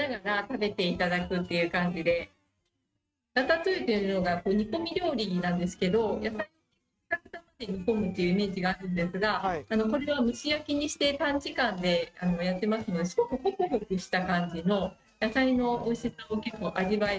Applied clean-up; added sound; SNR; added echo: neural mask model RNNoise.